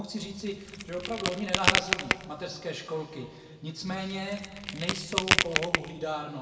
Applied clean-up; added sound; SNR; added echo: none; Crack; -4 dB; reverberation time 1.7 s.